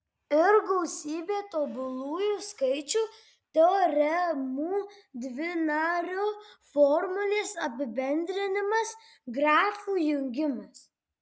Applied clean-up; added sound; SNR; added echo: none; none; none; none.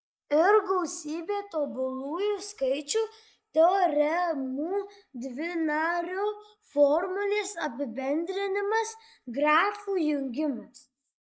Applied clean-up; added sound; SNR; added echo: neural mask model Resemble Enhance denoiser.